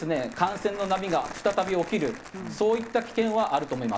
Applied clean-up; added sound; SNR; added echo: none; Crumpling, crinkling; 15 dB; none.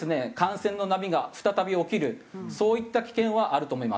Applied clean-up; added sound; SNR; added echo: none; none; none; none.